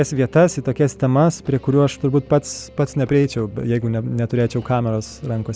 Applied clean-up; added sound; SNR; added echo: none; none; none; none.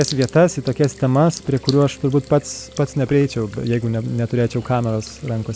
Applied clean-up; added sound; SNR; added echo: none; Sink (filling or washing) / Water tap, faucet; 19 dB; none.